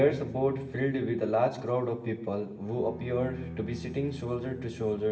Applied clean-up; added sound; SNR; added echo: none; Bowed string instrument; 14 dB; reverberation time 0.7 s.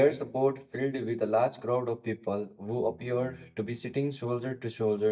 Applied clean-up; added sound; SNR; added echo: neural mask model DeepFilterNet 3.